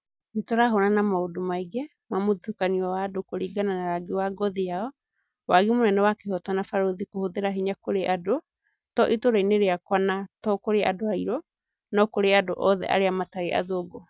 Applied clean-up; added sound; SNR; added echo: none; none; none; none.